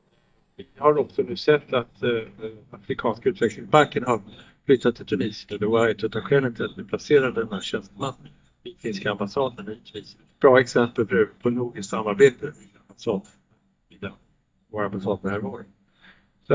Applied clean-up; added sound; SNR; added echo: neural mask model DeepFilterNet 3.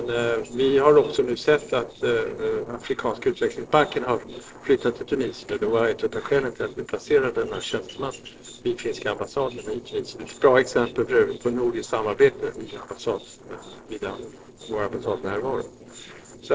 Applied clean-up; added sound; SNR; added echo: neural separator model SepFormer DNS4.